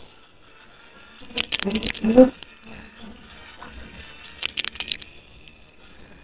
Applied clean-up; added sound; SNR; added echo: neural separator model SepFormer WHAMR!.